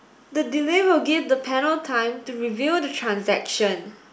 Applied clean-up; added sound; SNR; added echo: none; none; none; none.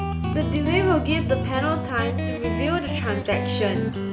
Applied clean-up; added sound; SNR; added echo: none; Guitar; 0 dB; none.